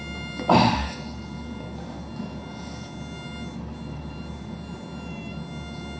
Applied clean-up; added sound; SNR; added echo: none; Bowed string instrument; 16 dB; reverberation time 0.5 s.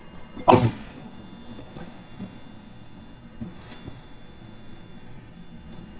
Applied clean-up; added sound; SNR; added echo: neural mask model DeepFilterNet 3.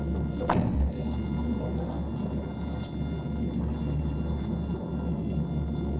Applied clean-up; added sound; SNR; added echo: neural separator model SepFormer DNS4.